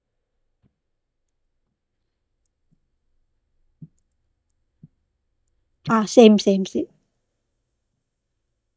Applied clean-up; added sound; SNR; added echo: neural mask model DeepFilterNet 3.